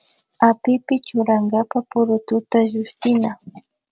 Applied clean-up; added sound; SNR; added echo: none; none; none; none.